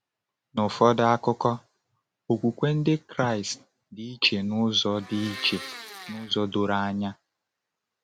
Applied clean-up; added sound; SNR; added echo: none; Domestic sounds, home sounds; 14 dB; none.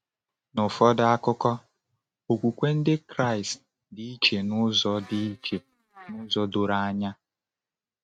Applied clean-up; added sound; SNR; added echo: neural mask model RNNoise.